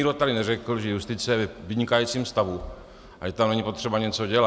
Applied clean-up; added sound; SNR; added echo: none; none; none; none.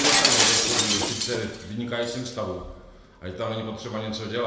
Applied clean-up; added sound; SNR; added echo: none; Shatter; -4 dB; reverberation time 1.0 s.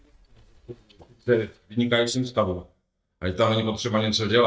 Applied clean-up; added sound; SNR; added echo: neural mask model DeepFilterNet 3.